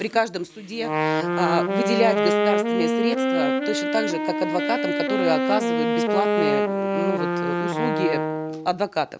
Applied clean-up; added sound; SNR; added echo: none; Wind instrument, woodwind instrument; -3 dB; none.